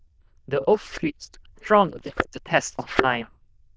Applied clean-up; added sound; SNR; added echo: neural diffusion model UNIVERSE++.